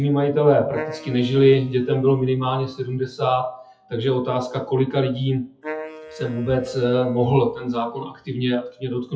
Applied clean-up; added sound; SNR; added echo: classical method WPE with log-MMSE.